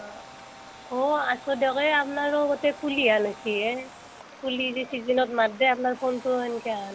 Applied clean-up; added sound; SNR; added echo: none; Stream + Camera; 19 dB; none.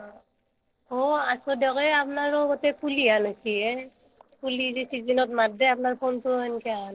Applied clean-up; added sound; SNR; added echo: neural separator model SepFormer DNS4.